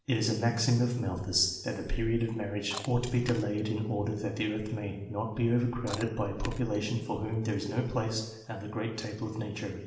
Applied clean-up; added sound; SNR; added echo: none; Chewing, mastication; 14 dB; reverberation time 0.9 s.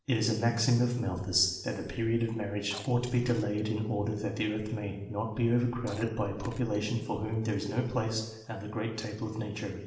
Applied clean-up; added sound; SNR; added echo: neural separator model SepFormer DNS4.